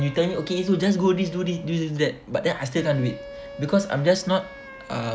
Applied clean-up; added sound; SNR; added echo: none; Wind instrument, woodwind instrument; 17 dB; none.